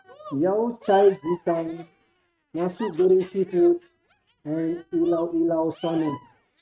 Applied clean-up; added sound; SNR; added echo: neural mask model RNNoise.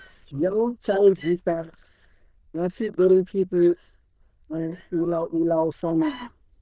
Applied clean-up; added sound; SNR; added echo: neural diffusion model UNIVERSE++.